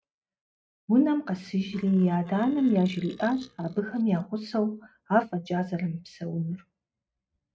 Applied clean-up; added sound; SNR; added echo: neural mask model RNNoise.